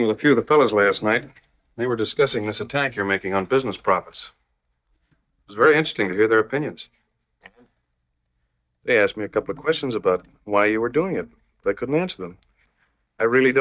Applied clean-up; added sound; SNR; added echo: neural mask model DeepFilterNet 3.